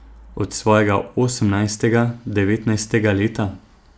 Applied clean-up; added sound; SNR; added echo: none; none; none; none.